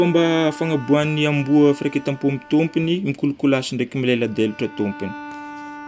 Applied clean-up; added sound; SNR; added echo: none; Bowed string instrument; 18 dB; none.